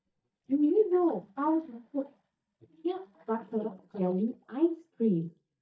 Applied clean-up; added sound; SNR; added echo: neural mask model DeepFilterNet 3.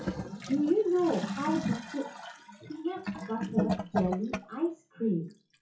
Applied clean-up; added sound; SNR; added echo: classical method WPE with log-MMSE.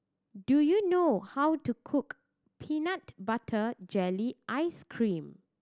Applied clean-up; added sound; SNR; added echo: none; none; none; none.